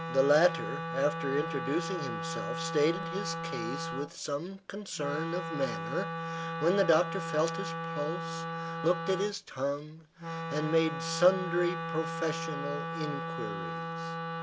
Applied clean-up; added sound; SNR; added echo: none; Wind instrument, woodwind instrument; 4 dB; none.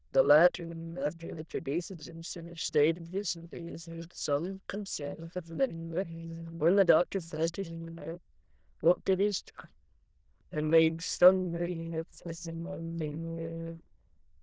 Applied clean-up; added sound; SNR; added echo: neural diffusion model UNIVERSE++.